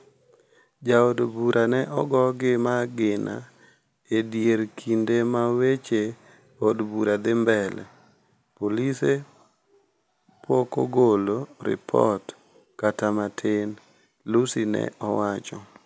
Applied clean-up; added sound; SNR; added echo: none; none; none; none.